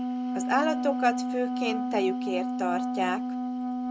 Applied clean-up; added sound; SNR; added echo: none; Wind instrument, woodwind instrument; 0 dB; none.